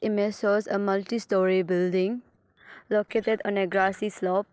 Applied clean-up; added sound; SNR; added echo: neural separator model SepFormer DNS4.